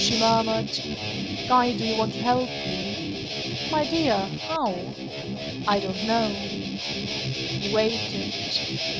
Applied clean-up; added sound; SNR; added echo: neural mask model RNNoise.